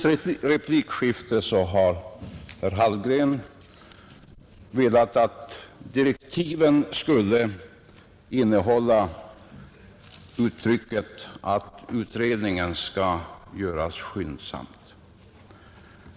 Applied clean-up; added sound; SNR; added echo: none; none; none; none.